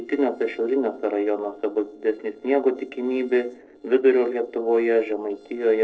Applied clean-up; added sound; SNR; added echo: neural separator model SepFormer DNS4.